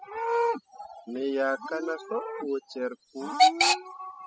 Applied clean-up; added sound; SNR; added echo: classical method spectral subtraction.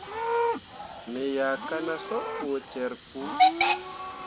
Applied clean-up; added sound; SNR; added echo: none; Hiss / Alarm / Train + Livestock, farm animals, working animals; -5 dB; none.